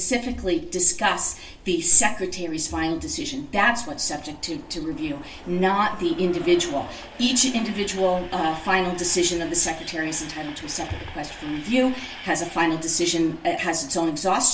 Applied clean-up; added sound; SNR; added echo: none; Train; 18 dB; reverberation time 0.3 s.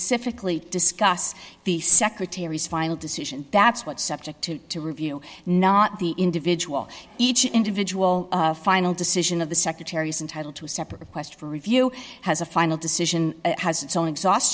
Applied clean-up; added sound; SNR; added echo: none; none; none; none.